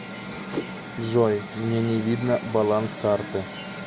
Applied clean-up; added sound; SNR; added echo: none; none; none; none.